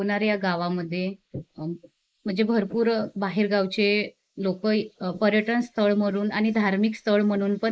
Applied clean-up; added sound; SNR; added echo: neural mask model Resemble Enhance denoiser.